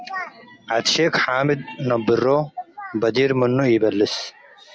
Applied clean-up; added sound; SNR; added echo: none; none; none; none.